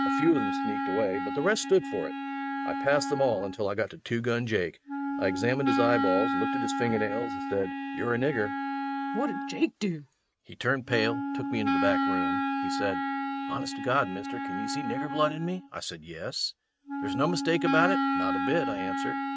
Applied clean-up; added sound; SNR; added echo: neural mask model RNNoise.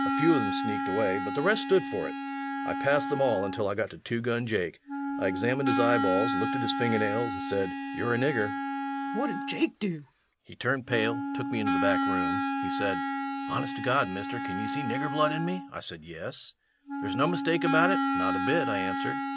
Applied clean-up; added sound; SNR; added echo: none; Wind instrument, woodwind instrument; 1 dB; none.